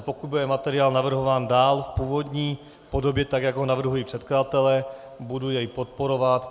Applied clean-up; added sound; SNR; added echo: none; none; none; none.